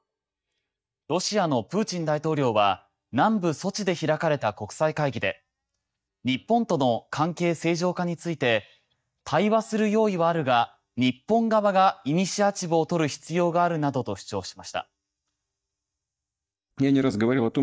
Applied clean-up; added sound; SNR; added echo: neural mask model DeepFilterNet 3.